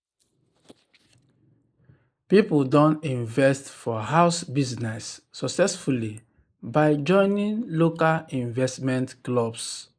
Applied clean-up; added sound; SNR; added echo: neural mask model Resemble Enhance denoiser.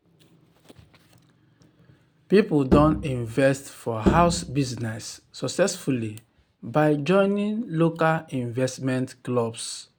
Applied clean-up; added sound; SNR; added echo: none; Bowed string instrument; 3 dB; none.